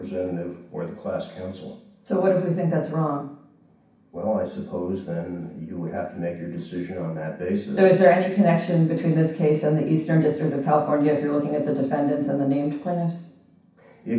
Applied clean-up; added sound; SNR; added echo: none; none; none; reverberation time 0.6 s.